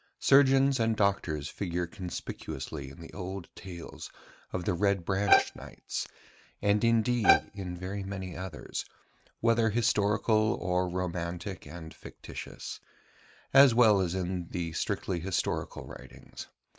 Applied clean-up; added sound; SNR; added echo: neural mask model RNNoise.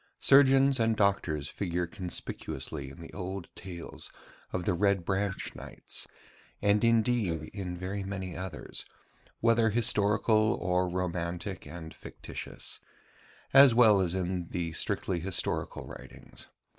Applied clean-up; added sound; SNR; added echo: neural mask model Resemble Enhance denoiser.